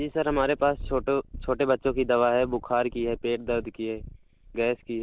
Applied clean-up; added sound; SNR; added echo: none; Purr; 15 dB; none.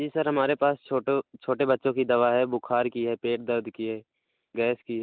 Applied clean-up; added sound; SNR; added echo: none; none; none; none.